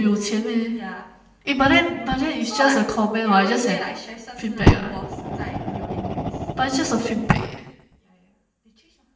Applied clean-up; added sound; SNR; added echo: none; Fire; 1 dB; reverberation time 0.9 s.